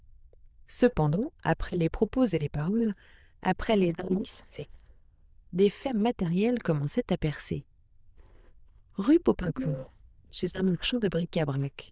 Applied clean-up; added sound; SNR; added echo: neural diffusion model UNIVERSE++.